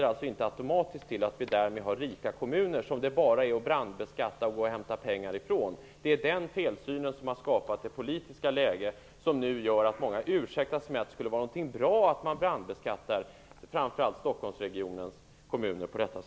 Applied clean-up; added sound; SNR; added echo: none; none; none; none.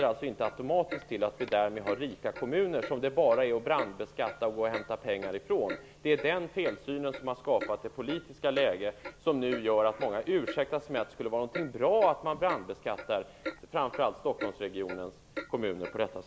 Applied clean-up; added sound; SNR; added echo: none; Clock; 13 dB; none.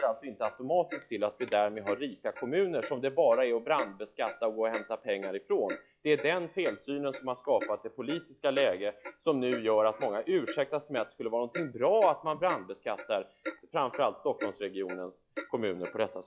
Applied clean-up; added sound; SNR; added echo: classical method log-MMSE.